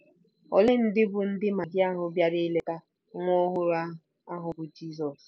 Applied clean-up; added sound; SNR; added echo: none; none; none; none.